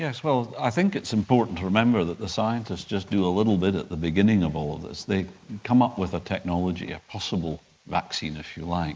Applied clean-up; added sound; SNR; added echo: neural mask model Resemble Enhance denoiser.